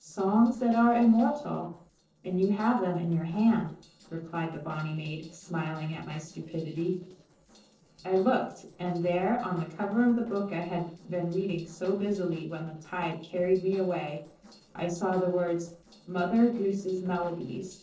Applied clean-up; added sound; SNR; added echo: neural separator model SepFormer DNS4.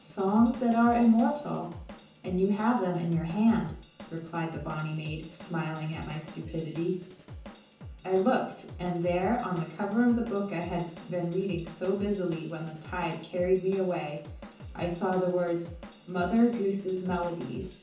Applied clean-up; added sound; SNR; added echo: none; Drum / Drum kit; 17 dB; reverberation time 0.6 s.